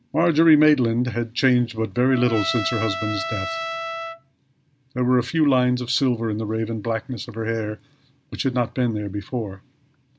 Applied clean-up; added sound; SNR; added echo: none; Trumpet; 9 dB; none.